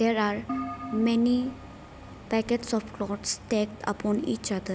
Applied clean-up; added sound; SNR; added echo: none; Keyboard (musical); 11 dB; none.